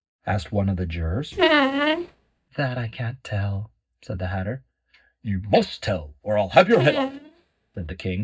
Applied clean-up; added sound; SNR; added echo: neural mask model DeepFilterNet 3.